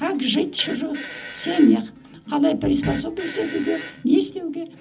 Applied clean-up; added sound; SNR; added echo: none; Fart; 16 dB; reverberation time 0.4 s.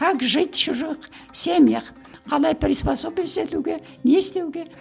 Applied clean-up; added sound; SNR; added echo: none; none; none; none.